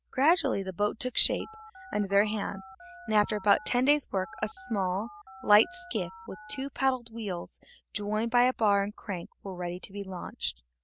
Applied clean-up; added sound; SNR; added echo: none; Telephone; 18 dB; none.